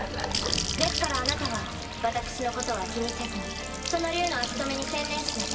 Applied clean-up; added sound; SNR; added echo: none; Trickle, dribble / Bathtub (filling or washing) / Sink (filling or washing) / Gurgling / Splash, splatter; 3 dB; reverberation time 2.5 s.